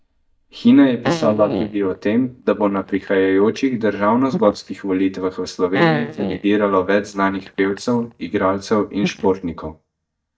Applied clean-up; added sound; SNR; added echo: neural mask model DeepFilterNet 3.